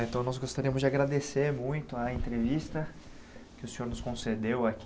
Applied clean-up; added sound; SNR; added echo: none; none; none; none.